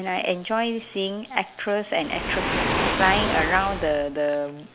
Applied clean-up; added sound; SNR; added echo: none; Waves, surf; 4 dB; none.